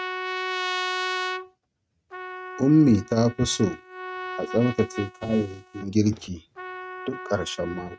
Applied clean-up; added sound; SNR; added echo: neural mask model RNNoise.